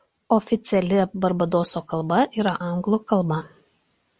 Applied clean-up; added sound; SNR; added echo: none; none; none; none.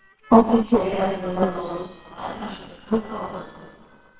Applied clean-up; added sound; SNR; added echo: neural separator model SepFormer WHAMR!.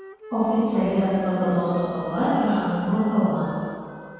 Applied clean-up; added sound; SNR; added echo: none; Wind instrument, woodwind instrument; 16 dB; reverberation time 2.1 s.